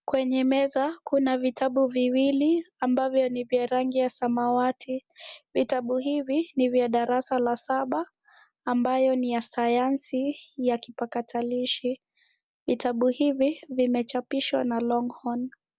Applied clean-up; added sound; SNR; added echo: none; none; none; none.